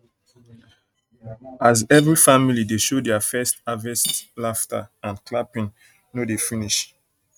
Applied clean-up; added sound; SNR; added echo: neural mask model RNNoise.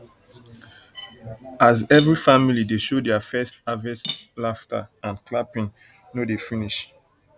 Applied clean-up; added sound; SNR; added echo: none; Cutlery, silverware / Dishes, pots, and pans; 14 dB; none.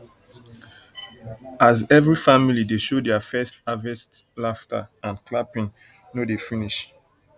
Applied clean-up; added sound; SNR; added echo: none; none; none; none.